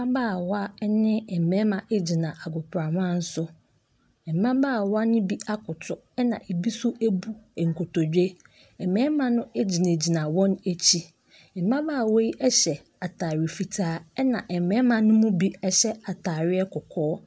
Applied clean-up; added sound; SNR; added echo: none; none; none; none.